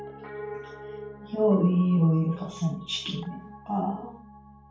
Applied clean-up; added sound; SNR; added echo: none; Piano; 15 dB; reverberation time 0.3 s.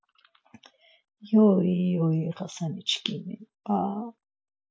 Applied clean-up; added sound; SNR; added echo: none; none; none; none.